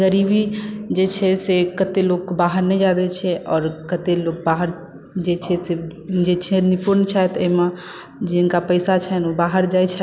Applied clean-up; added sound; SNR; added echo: none; none; none; none.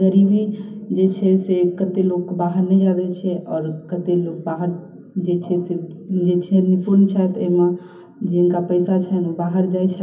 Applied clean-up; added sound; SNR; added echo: none; none; none; reverberation time 0.3 s.